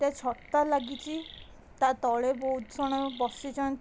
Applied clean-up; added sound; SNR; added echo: none; Chirp, tweet; 20 dB; none.